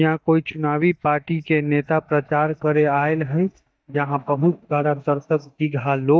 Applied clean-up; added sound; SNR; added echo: neural mask model DeepFilterNet 3.